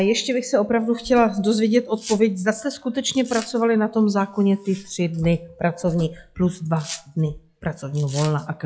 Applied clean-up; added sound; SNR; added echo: classical method log-MMSE.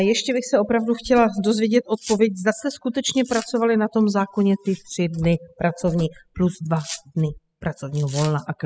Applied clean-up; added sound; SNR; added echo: classical method spectral subtraction.